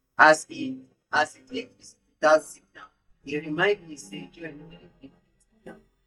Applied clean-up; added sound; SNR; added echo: neural mask model DeepFilterNet 3.